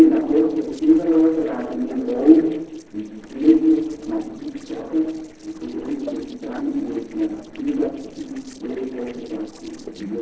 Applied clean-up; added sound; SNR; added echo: neural separator model SepFormer DNS4.